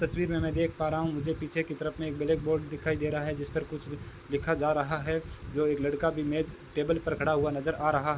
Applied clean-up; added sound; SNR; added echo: none; none; none; none.